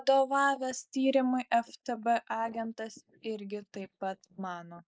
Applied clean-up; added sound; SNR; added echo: neural mask model Resemble Enhance denoiser.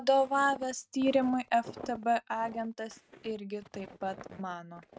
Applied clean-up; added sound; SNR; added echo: neural mask model RNNoise.